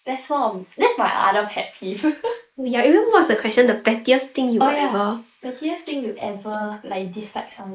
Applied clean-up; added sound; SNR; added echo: neural mask model Resemble Enhance denoiser.